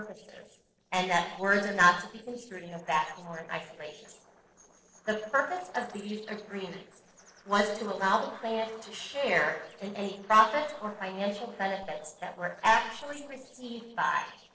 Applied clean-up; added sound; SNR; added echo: neural separator model SepFormer DNS4.